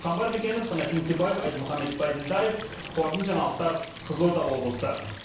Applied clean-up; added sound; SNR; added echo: none; Sink (filling or washing) / Water; 14 dB; reverberation time 0.7 s.